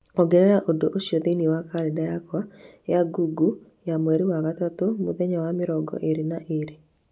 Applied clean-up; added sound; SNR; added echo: none; none; none; none.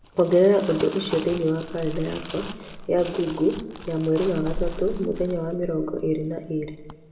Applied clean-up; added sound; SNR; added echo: none; Crumpling, crinkling; 11 dB; reverberation time 1.4 s.